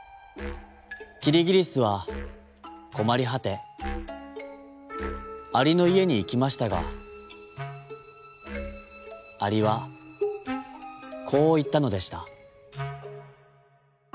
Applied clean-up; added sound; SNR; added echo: none; none; none; none.